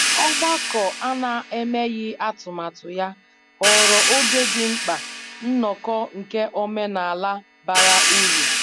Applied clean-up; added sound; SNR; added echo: none; Hi-hat; -2 dB; none.